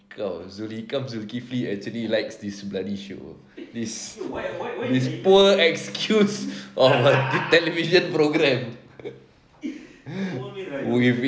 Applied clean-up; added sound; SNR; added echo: none; none; none; none.